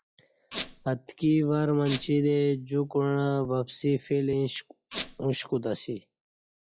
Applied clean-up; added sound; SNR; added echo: classical method log-MMSE.